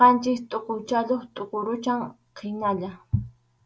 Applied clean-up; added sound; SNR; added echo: none; none; none; none.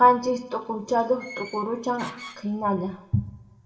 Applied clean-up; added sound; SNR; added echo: none; Door; 16 dB; reverberation time 0.8 s.